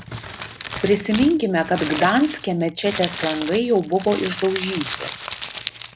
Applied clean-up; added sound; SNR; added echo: none; Crumpling, crinkling; 10 dB; none.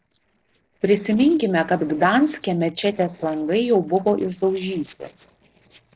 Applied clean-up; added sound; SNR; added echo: neural separator model SepFormer DNS4.